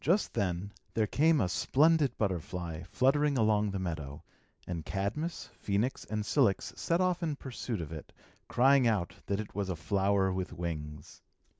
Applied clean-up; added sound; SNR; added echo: none; none; none; none.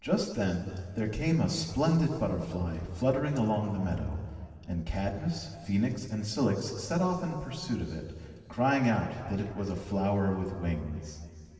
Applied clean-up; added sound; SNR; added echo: none; none; none; reverberation time 2.4 s.